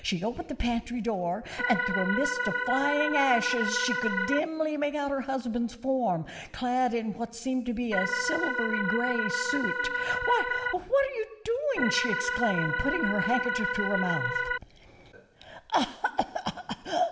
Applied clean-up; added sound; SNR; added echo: none; Organ; 0 dB; reverberation time 1.1 s.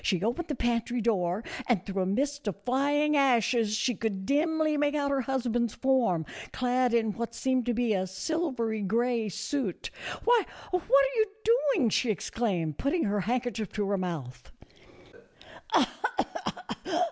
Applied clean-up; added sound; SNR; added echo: none; none; none; none.